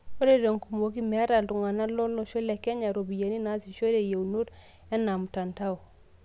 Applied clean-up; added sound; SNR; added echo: none; none; none; none.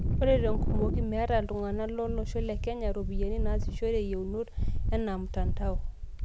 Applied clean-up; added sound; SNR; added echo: none; Wind; -3 dB; none.